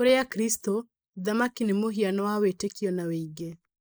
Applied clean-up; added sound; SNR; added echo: neural mask model Resemble Enhance denoiser.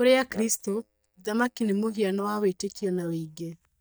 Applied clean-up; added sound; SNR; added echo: neural mask model DeepFilterNet 3.